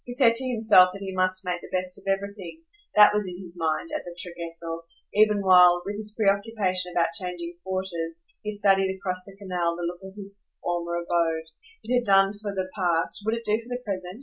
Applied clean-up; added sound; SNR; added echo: none; none; none; none.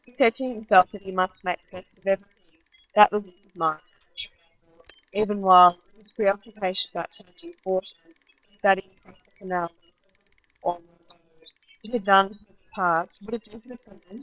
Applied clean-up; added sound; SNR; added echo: neural separator model SepFormer WHAM!.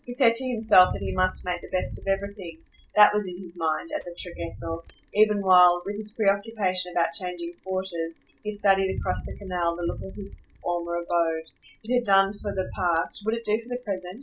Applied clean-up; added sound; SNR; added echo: none; Bicycle; 14 dB; none.